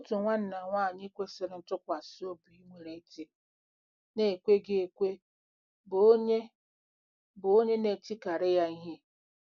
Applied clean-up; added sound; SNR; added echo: none; none; none; none.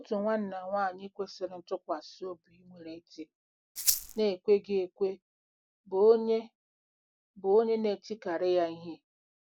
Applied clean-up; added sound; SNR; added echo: none; Rattle (instrument); -1 dB; none.